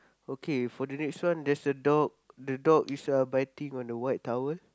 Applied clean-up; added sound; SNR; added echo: none; none; none; none.